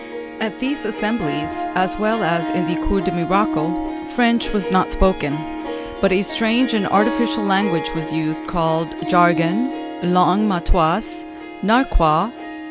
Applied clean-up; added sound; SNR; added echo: none; Harp; 7 dB; none.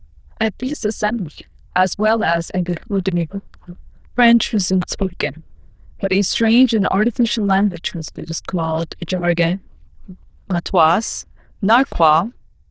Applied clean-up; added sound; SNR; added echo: neural diffusion model UNIVERSE++.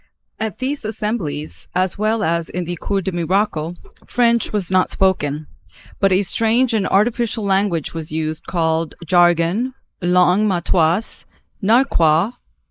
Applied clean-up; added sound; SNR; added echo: neural mask model Resemble Enhance denoiser.